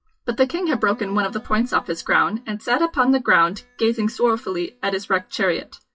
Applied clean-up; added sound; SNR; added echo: classical method WPE with log-MMSE.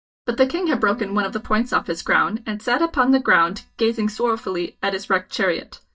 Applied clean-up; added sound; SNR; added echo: neural mask model DeepFilterNet 3.